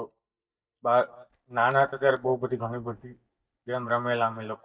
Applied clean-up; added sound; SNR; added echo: neural mask model DeepFilterNet 3.